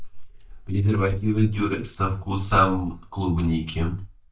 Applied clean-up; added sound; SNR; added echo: neural mask model DeepFilterNet 3.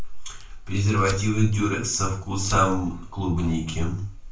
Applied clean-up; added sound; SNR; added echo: none; Fire; 15 dB; reverberation time 0.3 s.